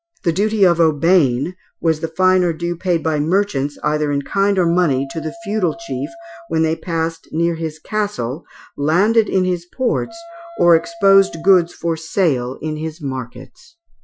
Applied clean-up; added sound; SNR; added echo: classical method Wiener filter.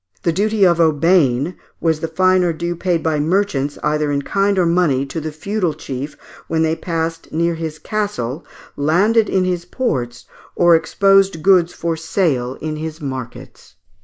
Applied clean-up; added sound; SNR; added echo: none; none; none; none.